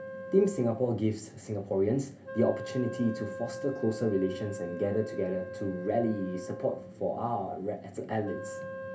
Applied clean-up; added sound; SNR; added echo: none; Wind instrument, woodwind instrument; 11 dB; reverberation time 0.3 s.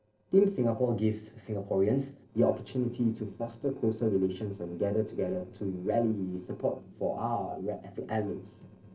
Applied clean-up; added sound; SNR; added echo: neural separator model SepFormer DNS4.